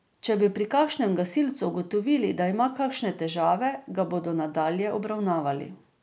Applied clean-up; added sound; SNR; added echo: none; none; none; none.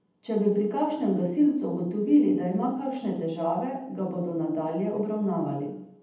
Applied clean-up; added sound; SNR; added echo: none; none; none; reverberation time 0.8 s.